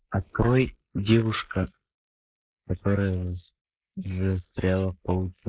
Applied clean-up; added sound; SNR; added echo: neural mask model Resemble Enhance denoiser.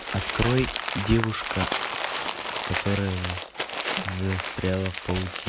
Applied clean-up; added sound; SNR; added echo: none; Crumpling, crinkling; 3 dB; none.